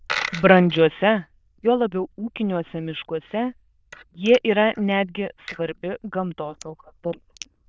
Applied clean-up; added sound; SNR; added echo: neural diffusion model UNIVERSE++.